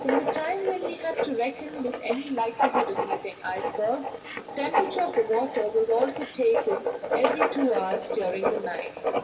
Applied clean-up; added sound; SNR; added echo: none; Writing; 1 dB; reverberation time 1.6 s.